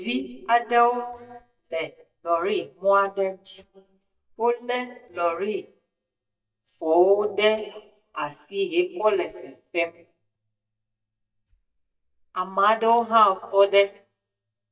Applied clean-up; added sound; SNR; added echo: neural mask model DeepFilterNet 3.